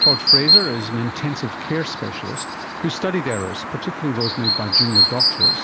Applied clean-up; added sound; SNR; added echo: none; Chirp, tweet; -5 dB; none.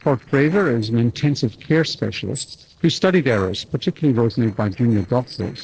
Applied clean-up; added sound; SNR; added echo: neural separator model SepFormer DNS4.